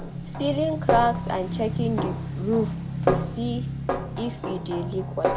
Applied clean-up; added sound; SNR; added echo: none; Snare drum + Motorcycle / Engine; 0 dB; none.